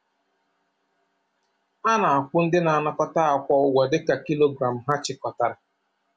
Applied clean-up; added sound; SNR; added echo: none; none; none; none.